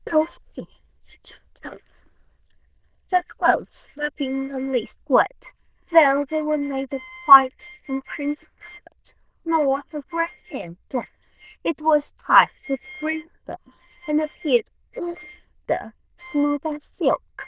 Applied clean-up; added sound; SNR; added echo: neural diffusion model UNIVERSE++.